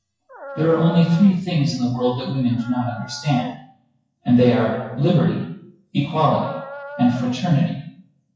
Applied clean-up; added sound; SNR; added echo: classical method WPE with log-MMSE.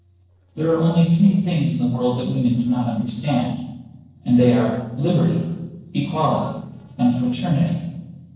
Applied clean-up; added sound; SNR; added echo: neural separator model SepFormer DNS4.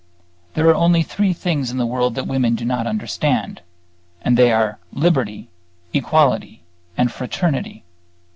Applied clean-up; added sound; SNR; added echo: none; none; none; none.